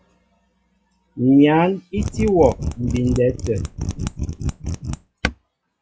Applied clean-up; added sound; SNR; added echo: classical method log-MMSE.